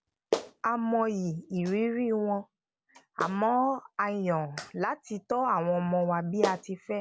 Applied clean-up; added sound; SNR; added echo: none; Clapping; 11 dB; none.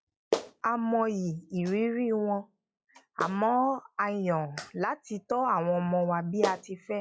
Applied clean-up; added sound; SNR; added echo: classical method log-MMSE.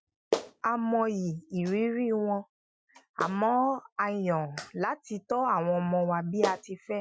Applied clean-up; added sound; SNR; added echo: classical method Wiener filter.